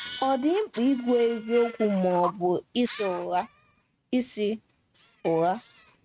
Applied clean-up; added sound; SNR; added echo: neural mask model RNNoise.